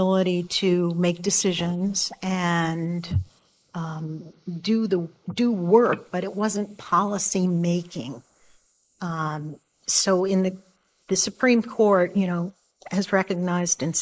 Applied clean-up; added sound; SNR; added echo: neural mask model Resemble Enhance denoiser.